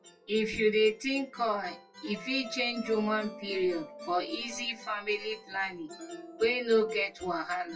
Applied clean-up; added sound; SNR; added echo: classical method WPE with log-MMSE.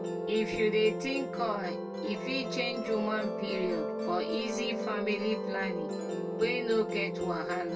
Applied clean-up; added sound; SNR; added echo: none; Musical instrument; 2 dB; reverberation time 0.1 s.